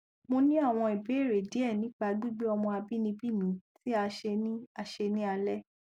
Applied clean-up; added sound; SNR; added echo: none; none; none; none.